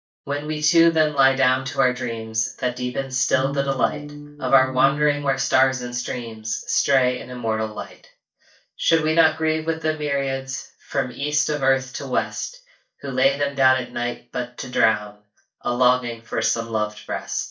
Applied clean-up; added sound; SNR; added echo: neural mask model DeepFilterNet 3.